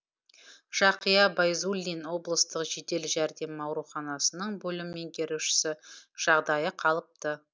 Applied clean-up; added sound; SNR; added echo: none; none; none; none.